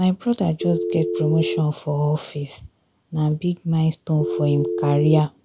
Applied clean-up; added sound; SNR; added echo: none; Telephone; 3 dB; none.